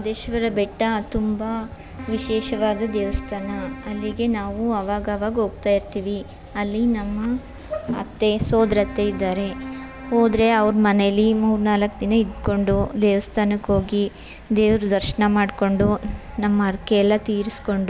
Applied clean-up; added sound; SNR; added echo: none; Keyboard (musical); 15 dB; none.